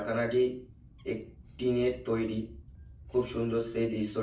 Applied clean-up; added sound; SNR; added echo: none; Bird; 19 dB; reverberation time 0.3 s.